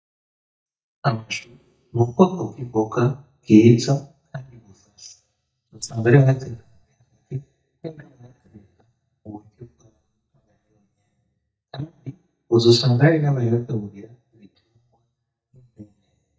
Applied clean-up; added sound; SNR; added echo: neural mask model DeepFilterNet 3.